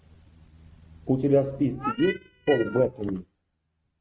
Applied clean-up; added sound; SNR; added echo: neural mask model RNNoise.